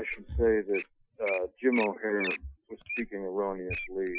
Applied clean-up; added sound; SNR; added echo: classical method Wiener filter.